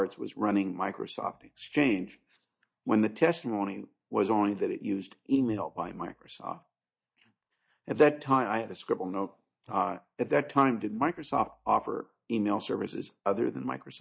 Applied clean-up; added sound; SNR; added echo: neural mask model DeepFilterNet 3.